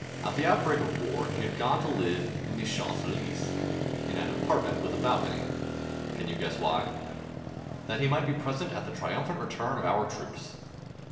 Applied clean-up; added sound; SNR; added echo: none; Motorcycle; 3 dB; reverberation time 1.2 s.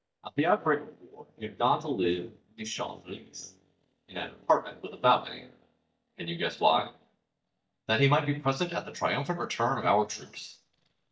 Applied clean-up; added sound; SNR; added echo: neural mask model DeepFilterNet 3.